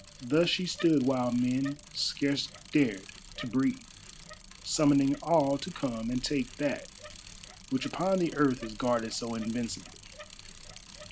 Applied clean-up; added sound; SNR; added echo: none; Bicycle; 17 dB; none.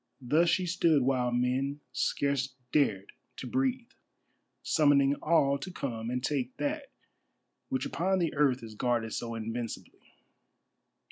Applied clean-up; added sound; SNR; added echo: none; none; none; none.